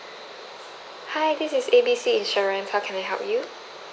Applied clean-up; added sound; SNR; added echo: none; none; none; none.